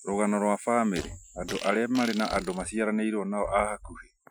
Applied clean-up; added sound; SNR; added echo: classical method Wiener filter.